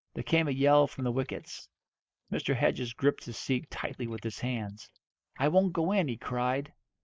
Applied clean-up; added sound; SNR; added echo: neural mask model Resemble Enhance denoiser.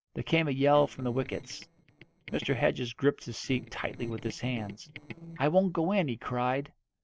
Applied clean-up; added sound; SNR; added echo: neural separator model SepFormer DNS4.